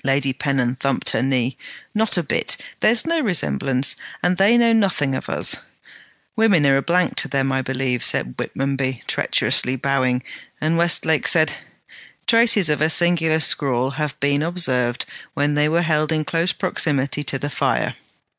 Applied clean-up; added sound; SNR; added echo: none; none; none; none.